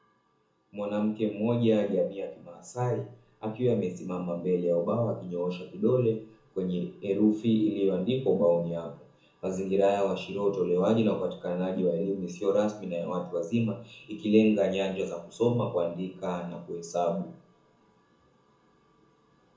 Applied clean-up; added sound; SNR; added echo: none; none; none; reverberation time 0.6 s.